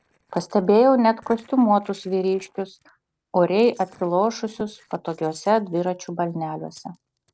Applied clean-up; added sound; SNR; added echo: neural separator model SepFormer DNS4.